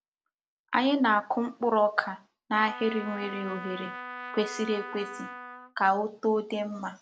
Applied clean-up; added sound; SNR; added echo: none; Trumpet; 11 dB; none.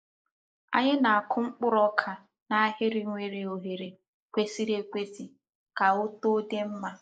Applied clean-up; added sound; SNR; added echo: neural mask model Resemble Enhance denoiser.